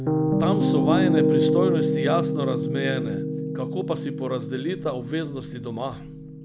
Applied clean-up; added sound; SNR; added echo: none; Piano; -5 dB; none.